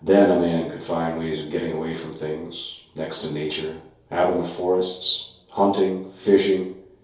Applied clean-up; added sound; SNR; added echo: none; none; none; reverberation time 2.4 s.